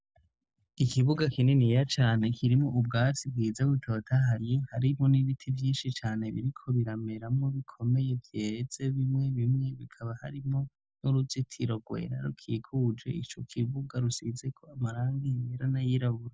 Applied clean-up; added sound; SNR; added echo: none; none; none; none.